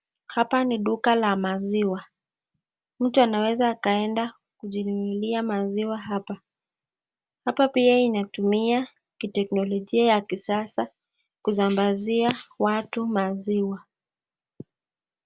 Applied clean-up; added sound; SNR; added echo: none; none; none; none.